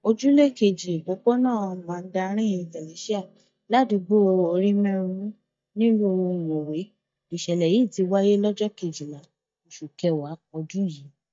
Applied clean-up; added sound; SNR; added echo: neural mask model DeepFilterNet 3.